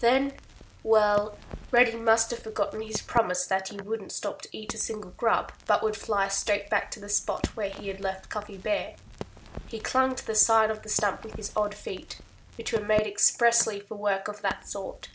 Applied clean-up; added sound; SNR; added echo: none; Crackle; 15 dB; none.